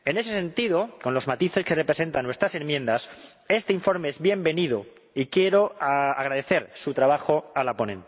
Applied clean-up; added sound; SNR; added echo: none; none; none; none.